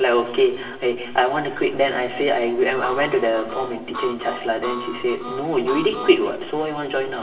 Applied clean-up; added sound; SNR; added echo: none; Harmonica; 11 dB; reverberation time 1.4 s.